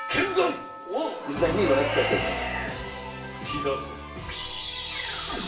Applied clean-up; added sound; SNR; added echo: none; Percussion; 16 dB; reverberation time 0.8 s.